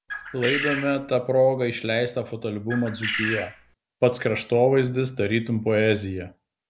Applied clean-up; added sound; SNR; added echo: none; Bird; 6 dB; none.